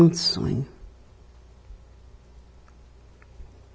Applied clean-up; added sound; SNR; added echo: none; none; none; none.